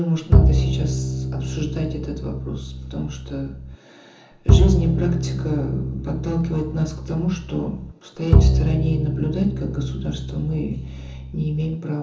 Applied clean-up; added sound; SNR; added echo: none; Bowed string instrument; -4 dB; reverberation time 0.7 s.